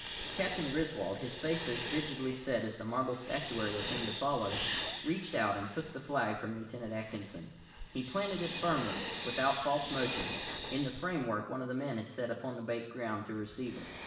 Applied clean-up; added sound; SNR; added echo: none; Hiss; -4 dB; reverberation time 1.0 s.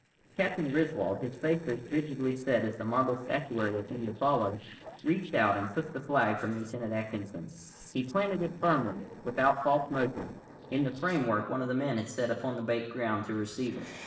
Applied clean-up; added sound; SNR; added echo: neural separator model SepFormer DNS4.